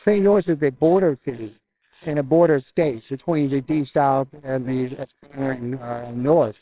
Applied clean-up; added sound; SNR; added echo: neural separator model SepFormer WHAMR!.